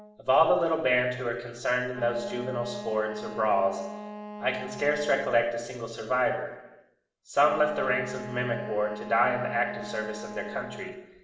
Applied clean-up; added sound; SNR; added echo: none; Wind instrument, woodwind instrument; 13 dB; reverberation time 0.9 s.